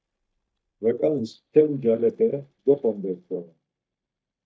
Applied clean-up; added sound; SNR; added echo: neural mask model DeepFilterNet 3.